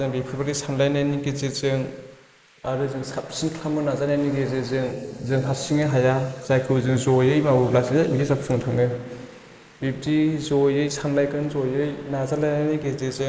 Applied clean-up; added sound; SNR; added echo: neural mask model Resemble Enhance denoiser.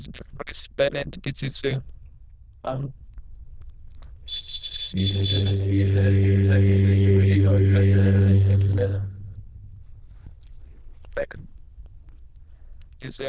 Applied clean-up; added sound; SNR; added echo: neural diffusion model UNIVERSE++.